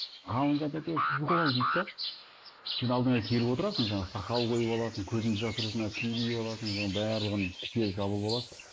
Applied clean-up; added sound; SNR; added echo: neural mask model Resemble Enhance denoiser.